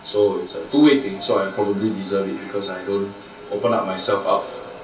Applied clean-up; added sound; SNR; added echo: none; none; none; reverberation time 0.2 s.